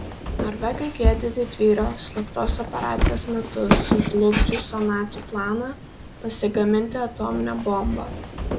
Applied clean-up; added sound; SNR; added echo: none; Walk, footsteps; 1 dB; none.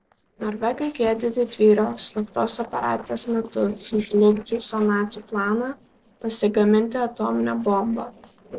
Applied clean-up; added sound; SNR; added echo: neural separator model SepFormer DNS4.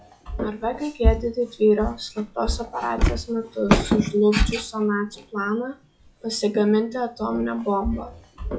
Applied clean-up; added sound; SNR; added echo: classical method log-MMSE.